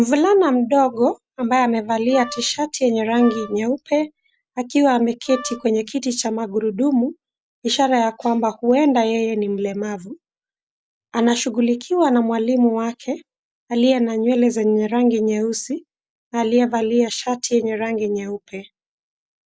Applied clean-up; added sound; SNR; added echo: none; Wind instrument, woodwind instrument; 16 dB; none.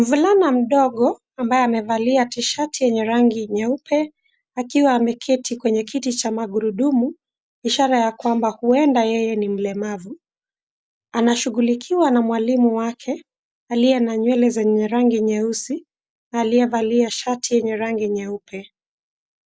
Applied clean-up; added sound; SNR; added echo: none; none; none; none.